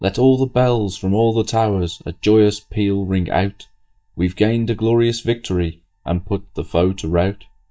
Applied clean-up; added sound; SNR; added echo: neural mask model DeepFilterNet 3.